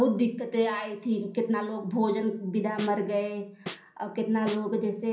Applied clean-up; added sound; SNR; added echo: none; Snare drum; 11 dB; reverberation time 0.6 s.